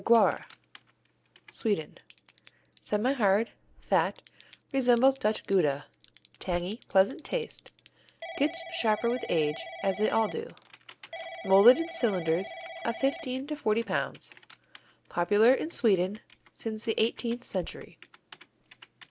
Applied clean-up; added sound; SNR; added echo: none; Telephone / Typing; 17 dB; none.